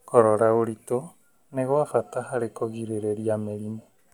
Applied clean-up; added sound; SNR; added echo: none; none; none; none.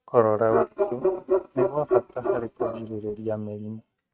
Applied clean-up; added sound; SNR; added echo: neural mask model RNNoise.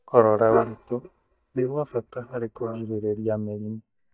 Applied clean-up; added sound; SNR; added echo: neural mask model DeepFilterNet 3.